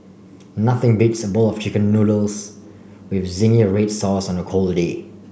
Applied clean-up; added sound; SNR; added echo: none; none; none; none.